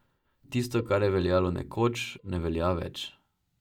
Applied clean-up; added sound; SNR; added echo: neural mask model DeepFilterNet 3.